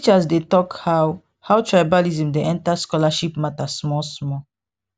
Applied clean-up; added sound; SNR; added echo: none; none; none; none.